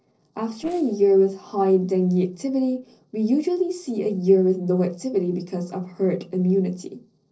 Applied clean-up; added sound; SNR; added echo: neural separator model SepFormer DNS4.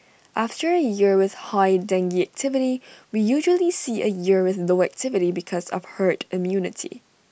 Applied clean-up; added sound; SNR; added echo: none; none; none; none.